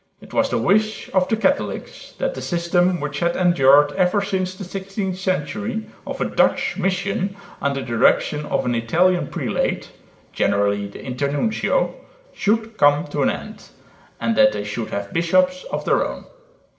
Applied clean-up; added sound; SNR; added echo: none; none; none; reverberation time 1.5 s.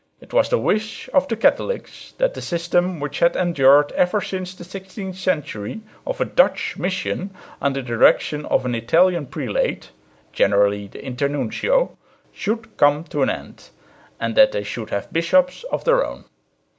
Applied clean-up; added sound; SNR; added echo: none; none; none; none.